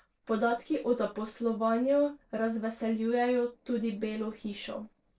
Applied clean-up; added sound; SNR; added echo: neural separator model SepFormer DNS4.